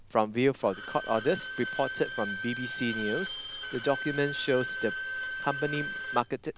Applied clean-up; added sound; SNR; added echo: none; Bowed string instrument; 5 dB; none.